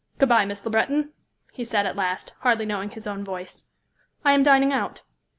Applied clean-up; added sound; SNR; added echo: none; none; none; none.